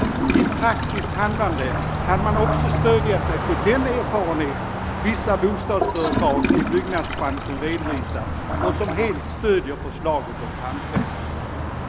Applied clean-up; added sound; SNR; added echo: none; Car passing by + Toilet flush / Gurgling; 0 dB; none.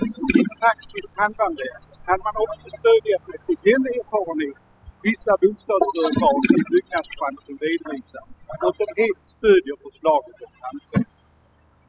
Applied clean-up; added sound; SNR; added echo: classical method spectral subtraction.